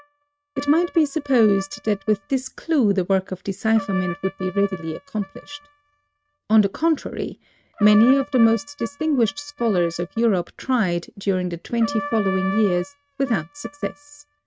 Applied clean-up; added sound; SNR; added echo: neural mask model RNNoise.